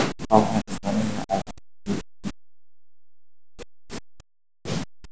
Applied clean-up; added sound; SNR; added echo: none; none; none; none.